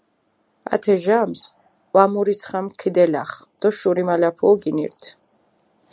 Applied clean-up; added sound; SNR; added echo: none; none; none; none.